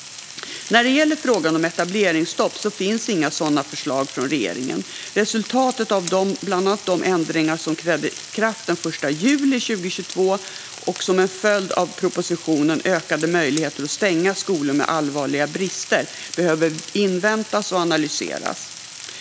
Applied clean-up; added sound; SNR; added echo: none; Frying (food); 15 dB; none.